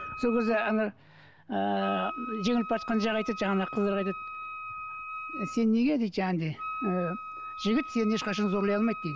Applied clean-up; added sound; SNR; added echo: none; Wind instrument, woodwind instrument; 10 dB; none.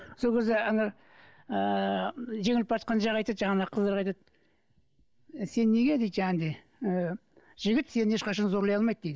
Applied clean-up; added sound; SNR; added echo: neural mask model Resemble Enhance denoiser.